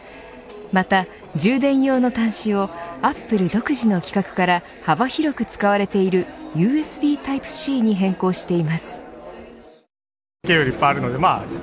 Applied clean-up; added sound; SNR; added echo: none; none; none; none.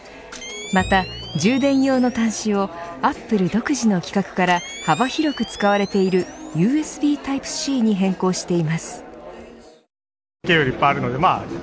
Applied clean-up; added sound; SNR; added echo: none; Camera + Bowed string instrument; 16 dB; none.